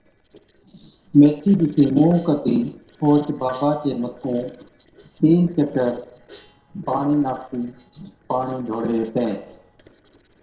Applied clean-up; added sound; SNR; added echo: neural separator model SepFormer DNS4.